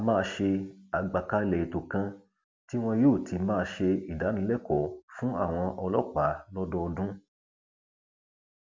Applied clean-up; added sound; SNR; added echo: none; none; none; none.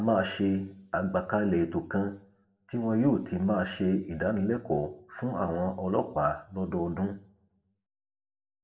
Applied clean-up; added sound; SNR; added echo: none; none; none; reverberation time 0.5 s.